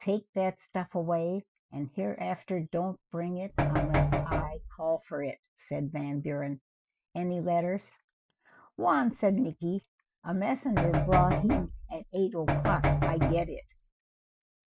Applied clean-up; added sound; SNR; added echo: classical method Wiener filter.